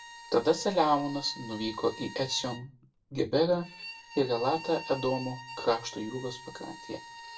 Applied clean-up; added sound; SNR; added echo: none; Bowed string instrument; 15 dB; reverberation time 0.2 s.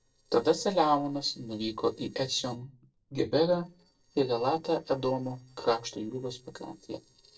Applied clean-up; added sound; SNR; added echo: neural separator model SepFormer DNS4.